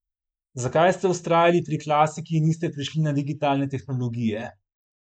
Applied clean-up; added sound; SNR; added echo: neural mask model Resemble Enhance denoiser.